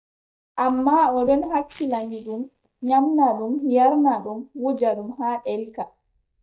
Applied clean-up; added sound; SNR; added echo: neural mask model DeepFilterNet 3.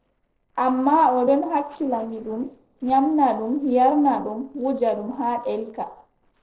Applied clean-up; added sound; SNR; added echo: neural separator model SepFormer DNS4.